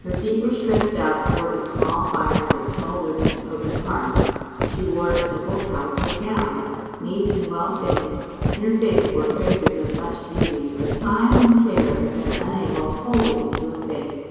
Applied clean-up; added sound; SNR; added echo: none; Walk, footsteps; 3 dB; reverberation time 2.2 s.